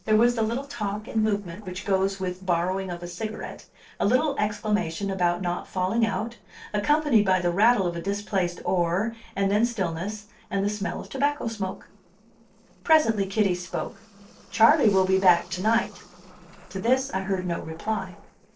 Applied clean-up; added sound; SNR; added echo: neural separator model SepFormer DNS4.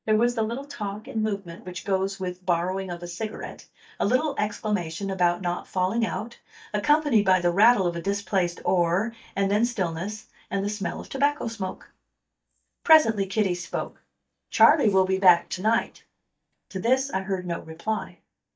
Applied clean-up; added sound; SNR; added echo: neural mask model DeepFilterNet 3.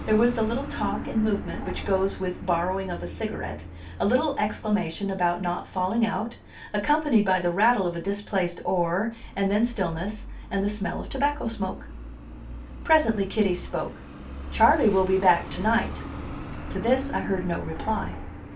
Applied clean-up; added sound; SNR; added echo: none; Truck; 11 dB; reverberation time 0.2 s.